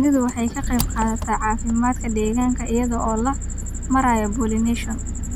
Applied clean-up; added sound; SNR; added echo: none; Engine; 5 dB; none.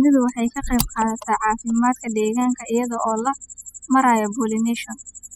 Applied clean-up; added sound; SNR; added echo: classical method spectral subtraction.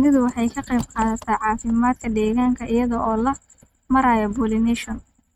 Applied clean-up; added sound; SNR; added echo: neural mask model RNNoise.